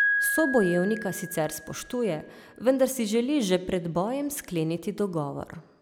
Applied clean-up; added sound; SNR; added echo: none; Piano; 7 dB; none.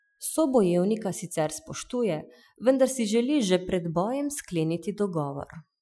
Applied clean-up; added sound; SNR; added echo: classical method Wiener filter.